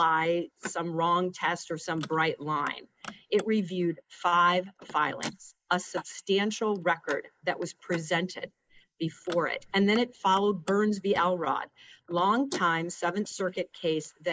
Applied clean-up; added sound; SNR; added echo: neural mask model Resemble Enhance denoiser.